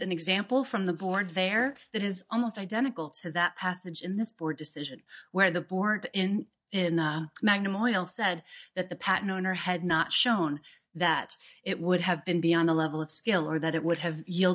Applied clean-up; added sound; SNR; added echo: neural mask model DeepFilterNet 3.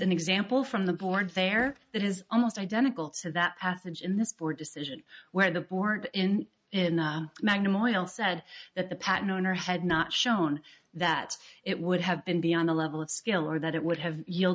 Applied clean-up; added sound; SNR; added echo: neural mask model RNNoise.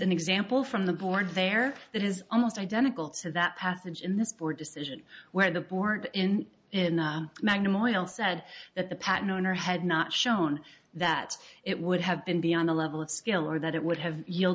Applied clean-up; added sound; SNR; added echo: none; none; none; none.